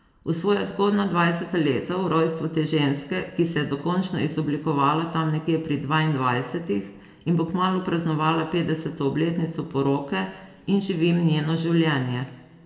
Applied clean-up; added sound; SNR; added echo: none; none; none; reverberation time 1.3 s.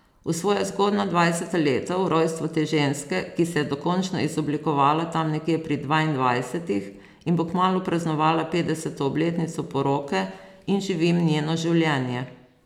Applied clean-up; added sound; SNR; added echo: none; none; none; none.